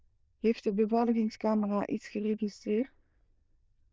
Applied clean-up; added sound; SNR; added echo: neural diffusion model UNIVERSE++.